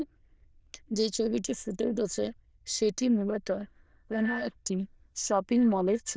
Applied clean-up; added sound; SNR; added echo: neural diffusion model UNIVERSE++.